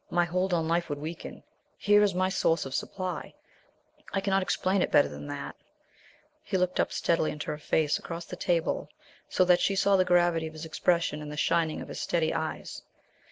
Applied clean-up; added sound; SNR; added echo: none; none; none; none.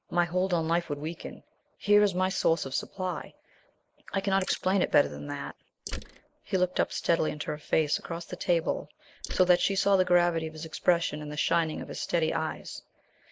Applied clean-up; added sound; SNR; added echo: neural mask model Resemble Enhance denoiser.